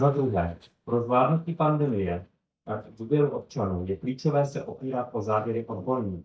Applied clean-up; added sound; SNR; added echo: neural mask model DeepFilterNet 3.